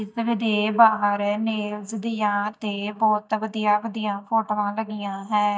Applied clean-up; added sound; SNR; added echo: neural mask model DeepFilterNet 3.